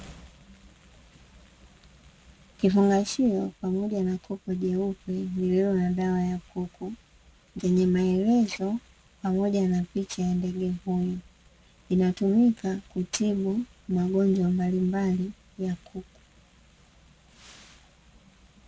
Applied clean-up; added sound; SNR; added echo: none; none; none; none.